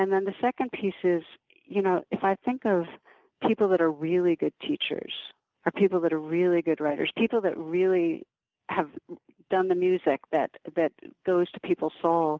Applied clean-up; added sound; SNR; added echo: none; none; none; none.